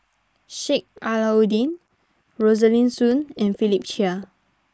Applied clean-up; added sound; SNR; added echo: neural mask model Resemble Enhance denoiser.